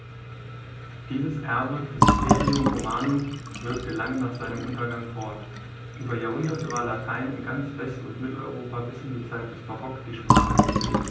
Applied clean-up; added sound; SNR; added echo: none; Fill (with liquid); -2 dB; reverberation time 0.6 s.